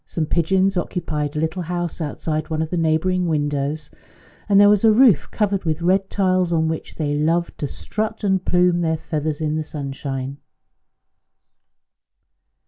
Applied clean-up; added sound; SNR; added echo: none; none; none; none.